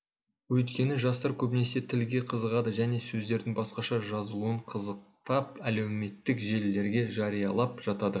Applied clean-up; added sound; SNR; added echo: none; none; none; none.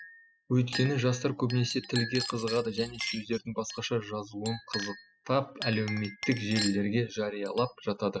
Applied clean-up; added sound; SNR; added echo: classical method spectral subtraction.